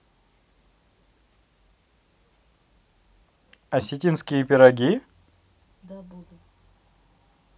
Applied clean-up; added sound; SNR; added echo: none; none; none; none.